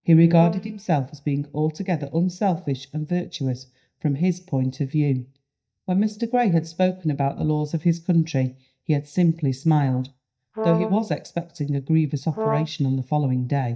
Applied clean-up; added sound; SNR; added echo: neural mask model DeepFilterNet 3.